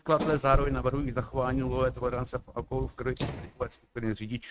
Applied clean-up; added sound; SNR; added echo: neural mask model RNNoise.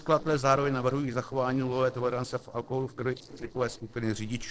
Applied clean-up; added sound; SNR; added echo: neural separator model SepFormer DNS4.